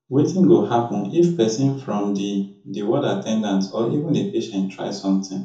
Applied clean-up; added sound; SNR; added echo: none; none; none; reverberation time 0.6 s.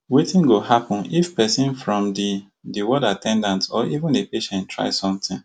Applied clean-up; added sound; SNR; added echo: none; none; none; none.